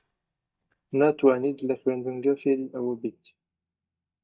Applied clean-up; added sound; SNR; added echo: neural mask model DeepFilterNet 3.